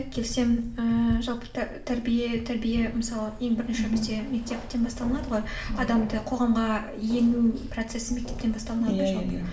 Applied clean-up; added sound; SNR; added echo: none; Keys jangling; 10 dB; reverberation time 0.7 s.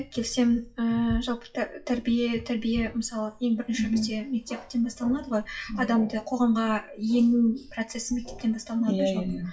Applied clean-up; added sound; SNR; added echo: classical method WPE with log-MMSE.